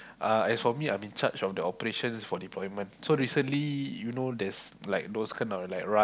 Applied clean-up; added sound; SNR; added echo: none; none; none; none.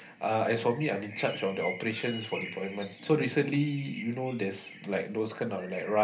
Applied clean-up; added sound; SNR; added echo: none; Bird; 15 dB; reverberation time 0.3 s.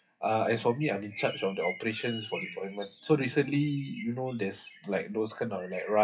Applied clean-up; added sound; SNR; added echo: classical method WPE with log-MMSE.